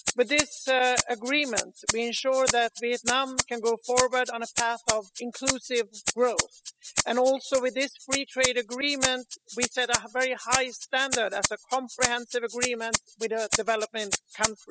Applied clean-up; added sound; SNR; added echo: classical method spectral subtraction.